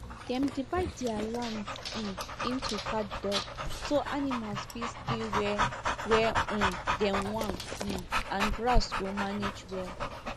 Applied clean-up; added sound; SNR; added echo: none; Dog; 0 dB; none.